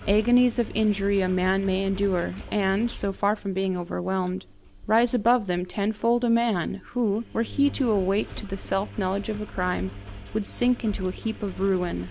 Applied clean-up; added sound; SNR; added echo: none; Engine; 14 dB; none.